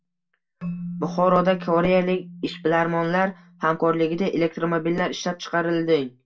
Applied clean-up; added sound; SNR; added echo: none; Keyboard (musical); 15 dB; reverberation time 0.2 s.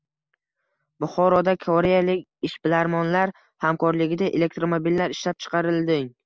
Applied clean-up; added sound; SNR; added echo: none; none; none; none.